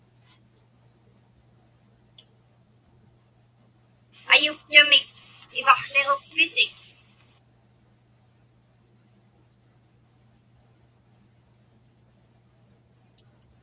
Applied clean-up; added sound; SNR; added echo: none; none; none; none.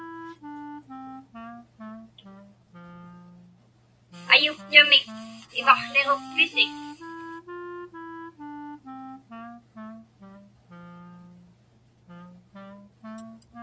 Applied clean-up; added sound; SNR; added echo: none; Wind instrument, woodwind instrument; 14 dB; none.